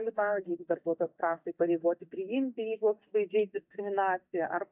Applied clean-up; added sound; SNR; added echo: neural mask model DeepFilterNet 3.